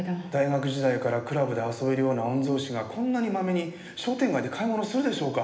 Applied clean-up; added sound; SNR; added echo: none; none; none; reverberation time 1.1 s.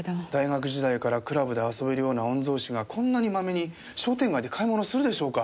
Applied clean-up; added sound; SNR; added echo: none; none; none; none.